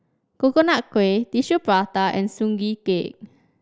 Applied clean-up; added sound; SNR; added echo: none; none; none; none.